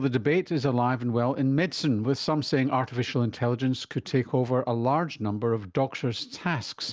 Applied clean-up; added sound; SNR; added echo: none; none; none; none.